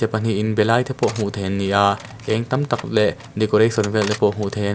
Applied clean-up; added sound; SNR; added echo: none; Cutlery, silverware; 18 dB; none.